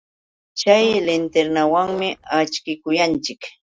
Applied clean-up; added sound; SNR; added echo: neural separator model SepFormer DNS4.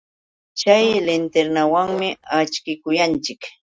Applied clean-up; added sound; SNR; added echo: neural mask model RNNoise.